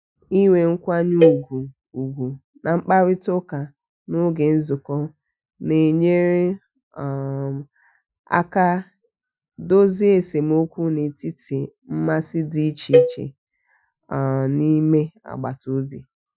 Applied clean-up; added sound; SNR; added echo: classical method Wiener filter.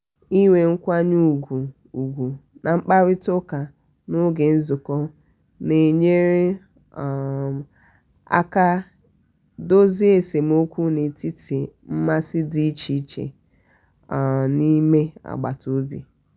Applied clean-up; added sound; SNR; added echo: none; none; none; none.